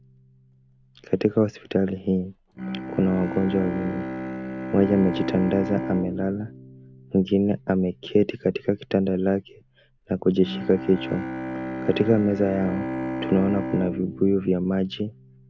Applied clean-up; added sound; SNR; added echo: none; Bowed string instrument; 9 dB; none.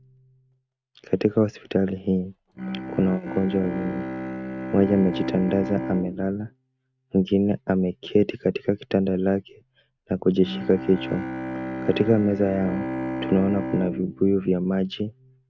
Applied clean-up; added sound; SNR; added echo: neural mask model RNNoise.